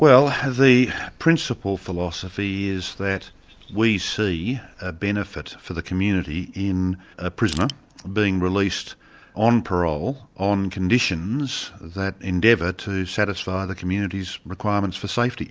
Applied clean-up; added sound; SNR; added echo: none; Crushing; 14 dB; none.